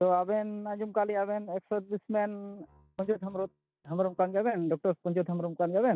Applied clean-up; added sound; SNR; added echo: neural mask model DeepFilterNet 3.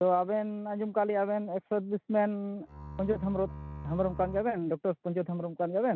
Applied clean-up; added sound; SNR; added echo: neural mask model RNNoise.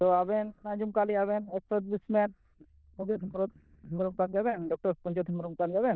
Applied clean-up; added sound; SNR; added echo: neural diffusion model UNIVERSE++.